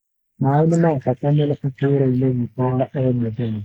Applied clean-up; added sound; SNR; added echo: neural mask model Resemble Enhance denoiser.